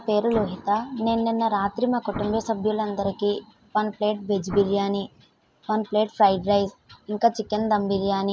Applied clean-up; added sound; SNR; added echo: none; Explosion; 14 dB; none.